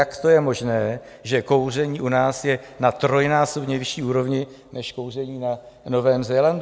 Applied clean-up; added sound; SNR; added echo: none; none; none; none.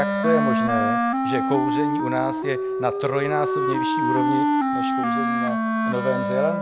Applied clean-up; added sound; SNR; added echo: none; Wind instrument, woodwind instrument; -4 dB; none.